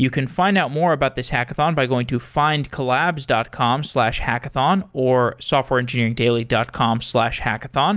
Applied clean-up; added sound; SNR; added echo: none; none; none; none.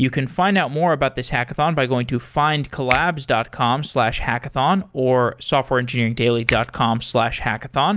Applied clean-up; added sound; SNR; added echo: none; Finger snapping; 12 dB; none.